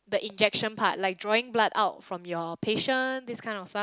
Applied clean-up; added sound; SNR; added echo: none; none; none; none.